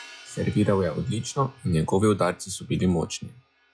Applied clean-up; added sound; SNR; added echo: classical method log-MMSE.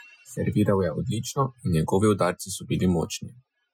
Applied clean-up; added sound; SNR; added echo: classical method Wiener filter.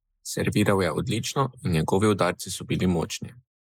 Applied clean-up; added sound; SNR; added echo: neural mask model Resemble Enhance denoiser.